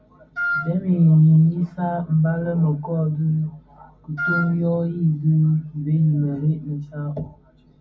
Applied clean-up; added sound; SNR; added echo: none; Wind instrument, woodwind instrument; 6 dB; reverberation time 0.4 s.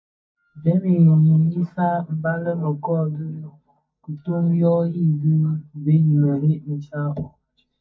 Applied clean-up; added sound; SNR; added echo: neural mask model DeepFilterNet 3.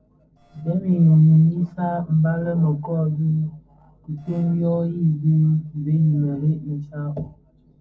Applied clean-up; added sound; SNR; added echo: neural separator model SepFormer DNS4.